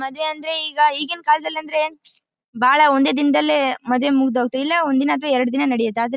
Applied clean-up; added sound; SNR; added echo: none; none; none; none.